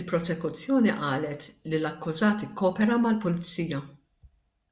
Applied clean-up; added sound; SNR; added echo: none; none; none; none.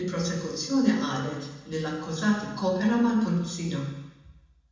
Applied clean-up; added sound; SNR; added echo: none; none; none; reverberation time 1.0 s.